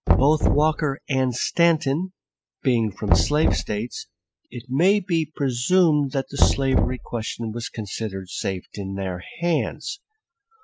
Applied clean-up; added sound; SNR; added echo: classical method spectral subtraction.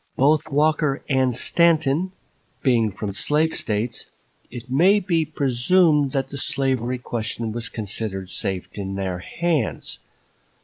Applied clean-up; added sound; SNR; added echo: neural mask model Resemble Enhance denoiser.